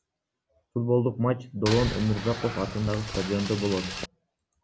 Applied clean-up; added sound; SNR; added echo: none; Boat, Water vehicle; 7 dB; none.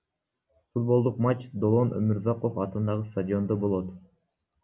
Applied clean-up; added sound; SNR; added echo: none; none; none; none.